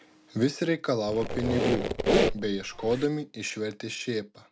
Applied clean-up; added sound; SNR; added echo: none; Squeak; -2 dB; none.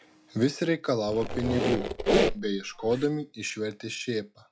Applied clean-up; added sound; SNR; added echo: classical method log-MMSE.